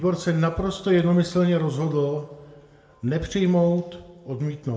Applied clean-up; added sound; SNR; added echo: none; none; none; reverberation time 0.8 s.